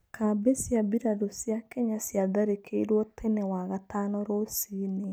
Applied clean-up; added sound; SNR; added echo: none; none; none; none.